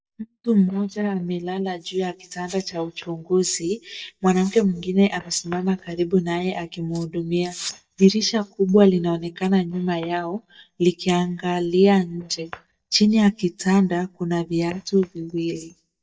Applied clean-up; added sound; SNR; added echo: neural mask model DeepFilterNet 3.